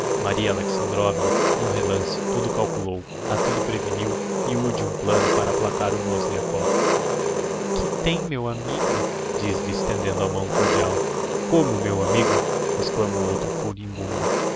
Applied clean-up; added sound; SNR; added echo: none; Engine; -4 dB; none.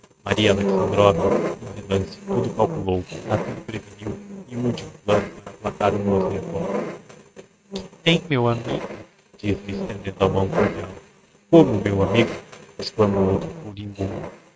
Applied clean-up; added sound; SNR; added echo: neural mask model RNNoise.